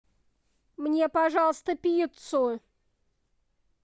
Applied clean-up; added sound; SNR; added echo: none; none; none; none.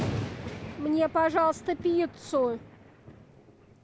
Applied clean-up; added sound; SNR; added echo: none; Thunder; 9 dB; none.